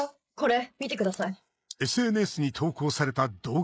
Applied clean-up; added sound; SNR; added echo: neural mask model Resemble Enhance denoiser.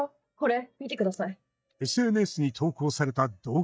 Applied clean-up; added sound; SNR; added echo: neural mask model DeepFilterNet 3.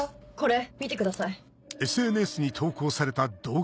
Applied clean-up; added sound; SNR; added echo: none; none; none; none.